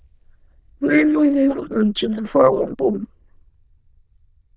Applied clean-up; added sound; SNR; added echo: neural diffusion model UNIVERSE++.